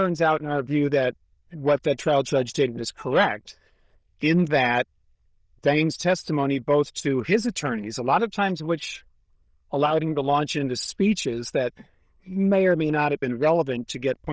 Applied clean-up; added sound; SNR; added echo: neural diffusion model UNIVERSE++.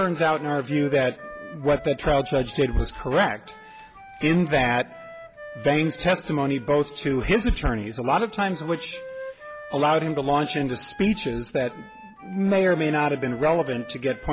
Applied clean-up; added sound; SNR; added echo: none; Wind instrument, woodwind instrument; 17 dB; none.